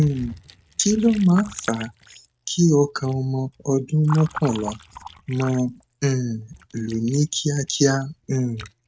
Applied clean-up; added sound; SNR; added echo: neural mask model RNNoise.